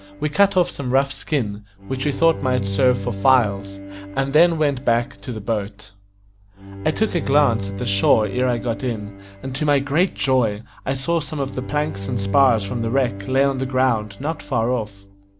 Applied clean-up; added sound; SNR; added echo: none; Bowed string instrument; 10 dB; none.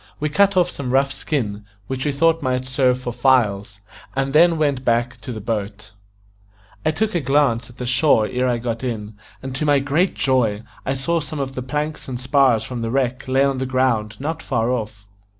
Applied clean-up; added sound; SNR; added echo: none; none; none; none.